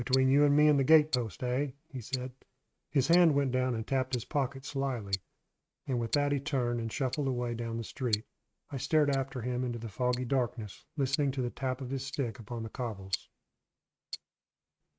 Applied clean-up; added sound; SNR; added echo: neural mask model RNNoise.